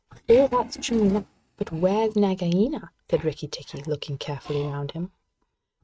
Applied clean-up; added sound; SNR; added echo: neural mask model RNNoise.